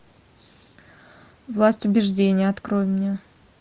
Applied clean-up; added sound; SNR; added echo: none; none; none; none.